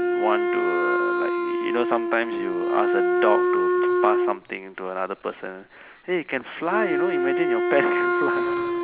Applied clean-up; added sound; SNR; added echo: none; Wind instrument, woodwind instrument; -4 dB; none.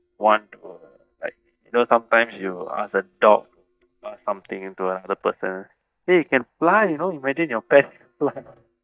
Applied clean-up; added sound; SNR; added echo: neural mask model DeepFilterNet 3.